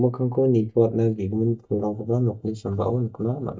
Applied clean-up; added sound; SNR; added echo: neural mask model DeepFilterNet 3.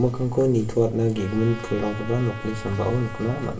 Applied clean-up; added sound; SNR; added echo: none; Trumpet; 17 dB; reverberation time 0.6 s.